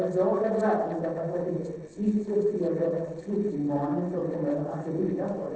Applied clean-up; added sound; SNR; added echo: neural separator model SepFormer DNS4.